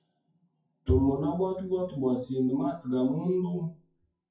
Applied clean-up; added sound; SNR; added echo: classical method WPE with log-MMSE.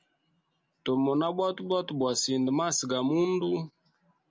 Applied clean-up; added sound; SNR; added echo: none; none; none; none.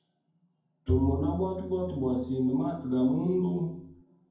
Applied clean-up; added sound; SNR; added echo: none; Bowed string instrument; 7 dB; reverberation time 0.9 s.